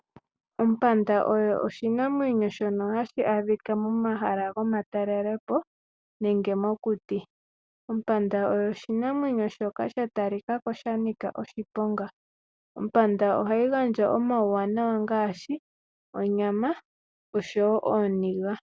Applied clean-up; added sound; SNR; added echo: none; none; none; none.